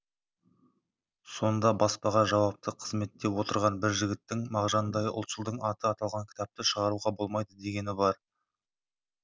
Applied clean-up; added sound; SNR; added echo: none; none; none; none.